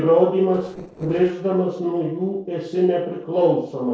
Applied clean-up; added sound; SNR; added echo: neural separator model SepFormer DNS4.